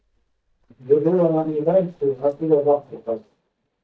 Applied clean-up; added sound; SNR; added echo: neural mask model DeepFilterNet 3.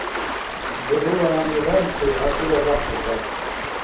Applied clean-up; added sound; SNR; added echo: none; Stream; 3 dB; reverberation time 0.7 s.